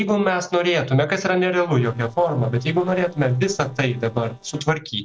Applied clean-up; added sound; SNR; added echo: neural separator model SepFormer DNS4.